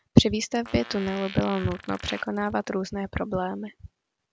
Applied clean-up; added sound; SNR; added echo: none; Fart; 17 dB; none.